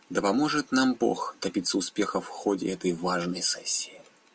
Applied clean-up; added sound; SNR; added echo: none; none; none; none.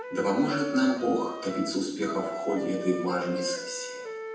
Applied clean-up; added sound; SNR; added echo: none; Wind instrument, woodwind instrument; 8 dB; reverberation time 0.8 s.